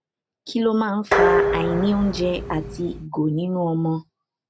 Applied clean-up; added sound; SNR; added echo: none; Dishes, pots, and pans; 0 dB; none.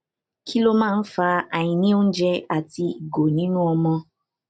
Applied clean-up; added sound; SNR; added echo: none; none; none; none.